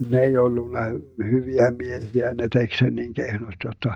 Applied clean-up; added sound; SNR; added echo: neural mask model DeepFilterNet 3.